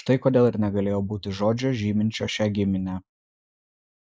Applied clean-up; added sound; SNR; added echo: neural mask model Resemble Enhance denoiser.